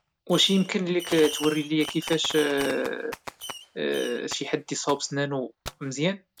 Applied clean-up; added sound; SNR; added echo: none; Fireworks; 13 dB; none.